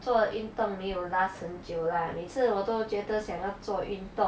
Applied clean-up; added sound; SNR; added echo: none; none; none; none.